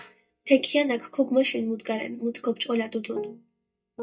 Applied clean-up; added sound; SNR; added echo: neural mask model DeepFilterNet 3.